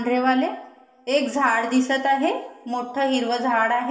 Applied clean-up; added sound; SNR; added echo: none; none; none; reverberation time 1.1 s.